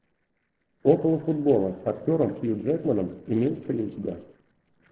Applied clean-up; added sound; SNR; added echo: neural separator model SepFormer DNS4.